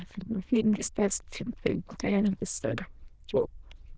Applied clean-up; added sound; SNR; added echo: neural diffusion model UNIVERSE++.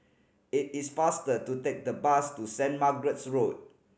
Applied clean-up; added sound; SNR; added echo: none; none; none; none.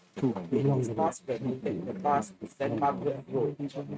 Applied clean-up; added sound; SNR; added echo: neural mask model RNNoise.